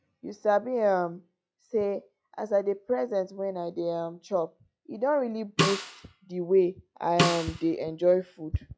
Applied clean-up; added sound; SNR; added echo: classical method log-MMSE.